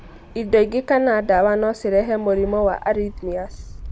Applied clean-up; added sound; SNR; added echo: none; Fixed-wing aircraft, airplane; 16 dB; none.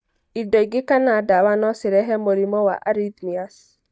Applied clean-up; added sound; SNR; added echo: neural mask model DeepFilterNet 3.